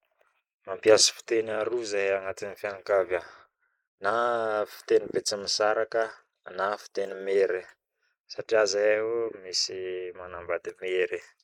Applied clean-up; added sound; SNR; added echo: neural mask model Resemble Enhance denoiser.